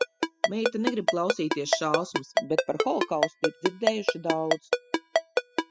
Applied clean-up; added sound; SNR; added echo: classical method spectral subtraction.